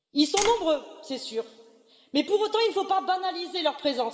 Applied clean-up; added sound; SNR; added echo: none; Tap; 4 dB; reverberation time 1.9 s.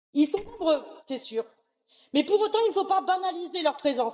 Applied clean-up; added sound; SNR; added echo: neural mask model DeepFilterNet 3.